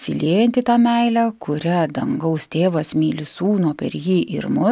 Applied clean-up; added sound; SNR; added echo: none; none; none; none.